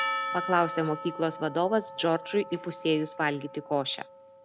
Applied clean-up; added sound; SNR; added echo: none; Percussion; 8 dB; none.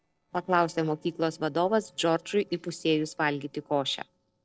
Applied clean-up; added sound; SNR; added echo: neural separator model SepFormer DNS4.